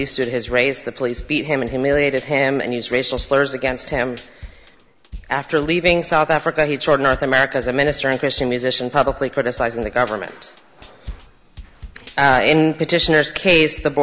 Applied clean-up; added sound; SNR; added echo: none; Drum kit; 19 dB; none.